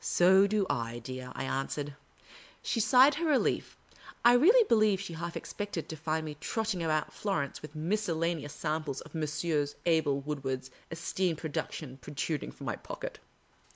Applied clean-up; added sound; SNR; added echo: none; none; none; none.